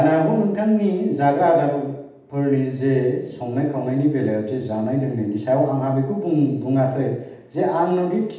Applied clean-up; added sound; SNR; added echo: none; none; none; reverberation time 0.8 s.